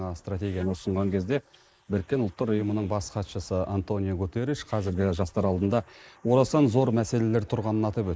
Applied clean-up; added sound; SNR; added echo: neural mask model Resemble Enhance denoiser.